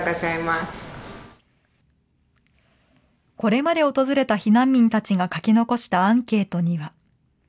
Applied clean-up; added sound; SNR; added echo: none; none; none; none.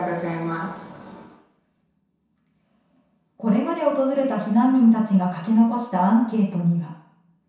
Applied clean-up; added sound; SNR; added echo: none; none; none; reverberation time 0.7 s.